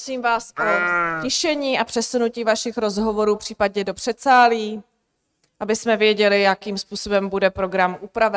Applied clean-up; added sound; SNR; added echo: neural mask model RNNoise.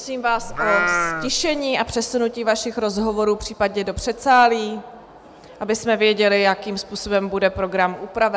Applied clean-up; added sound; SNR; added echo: none; Livestock, farm animals, working animals; 2 dB; none.